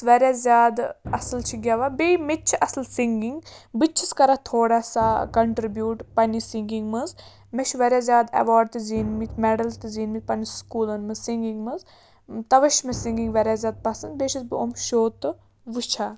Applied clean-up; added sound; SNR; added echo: none; Drum; 20 dB; none.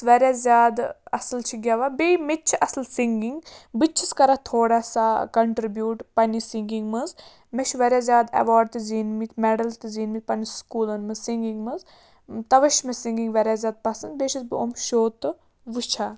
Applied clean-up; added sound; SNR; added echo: none; none; none; none.